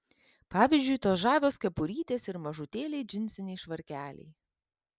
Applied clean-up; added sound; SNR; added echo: none; none; none; none.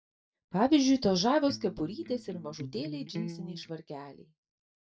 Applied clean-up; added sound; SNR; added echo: neural mask model DeepFilterNet 3.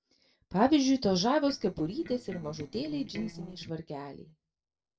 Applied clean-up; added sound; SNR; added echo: neural separator model SepFormer DNS4.